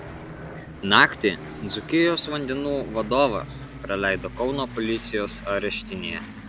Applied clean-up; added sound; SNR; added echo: none; Aircraft; 12 dB; none.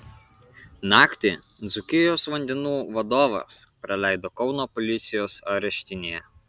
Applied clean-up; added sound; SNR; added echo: none; none; none; none.